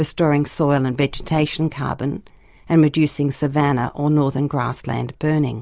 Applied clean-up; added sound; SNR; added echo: none; none; none; none.